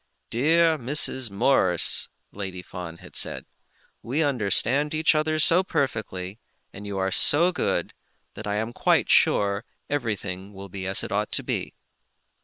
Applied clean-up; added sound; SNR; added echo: neural separator model SepFormer WHAM!.